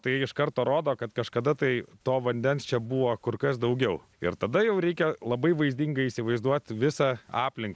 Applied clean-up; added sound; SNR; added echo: none; none; none; none.